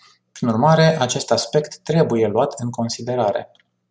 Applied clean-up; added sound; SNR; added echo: none; none; none; none.